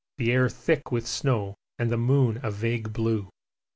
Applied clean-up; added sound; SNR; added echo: none; none; none; none.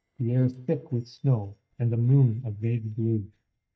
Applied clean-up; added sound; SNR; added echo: neural mask model DeepFilterNet 3.